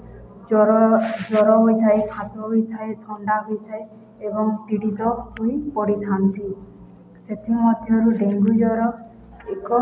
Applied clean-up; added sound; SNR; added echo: none; none; none; none.